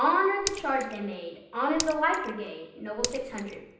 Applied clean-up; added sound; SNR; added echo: none; Raindrop / Splash, splatter; 9 dB; reverberation time 0.9 s.